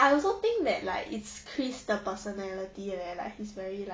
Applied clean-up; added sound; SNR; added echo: none; none; none; none.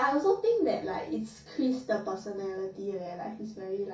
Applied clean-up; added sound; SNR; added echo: none; none; none; reverberation time 0.3 s.